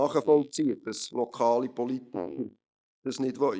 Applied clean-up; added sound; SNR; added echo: neural mask model Resemble Enhance denoiser.